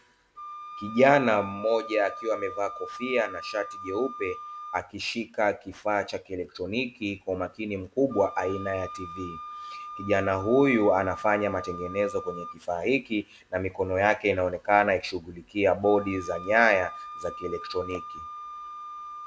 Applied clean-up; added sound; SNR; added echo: none; Wind instrument, woodwind instrument; 14 dB; none.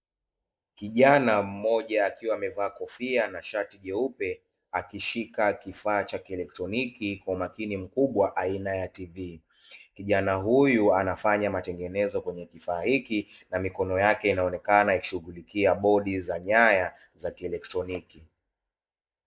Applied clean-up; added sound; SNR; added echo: neural mask model Resemble Enhance denoiser.